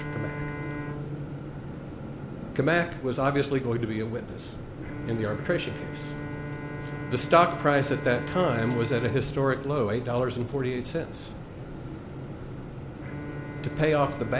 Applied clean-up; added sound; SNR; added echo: none; Bowed string instrument; 11 dB; none.